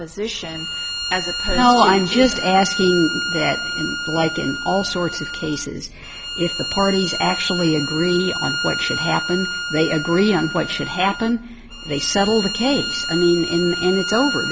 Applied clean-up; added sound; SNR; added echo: none; Bowed string instrument; 6 dB; none.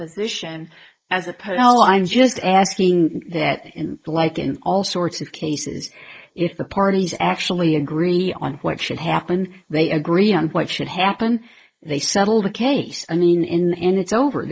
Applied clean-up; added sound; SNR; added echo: neural mask model Resemble Enhance denoiser.